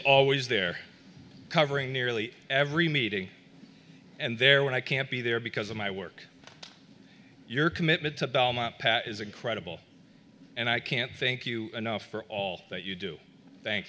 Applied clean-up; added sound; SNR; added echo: none; none; none; none.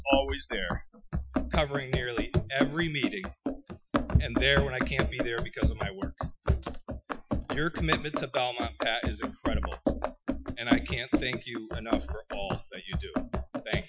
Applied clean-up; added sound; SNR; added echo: classical method Wiener filter.